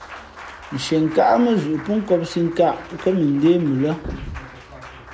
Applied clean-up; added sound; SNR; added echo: none; Applause; 18 dB; none.